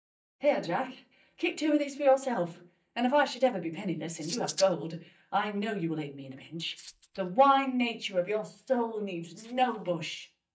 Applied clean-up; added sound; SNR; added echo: neural mask model DeepFilterNet 3.